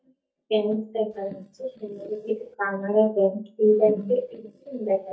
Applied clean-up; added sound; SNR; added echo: neural mask model DeepFilterNet 3.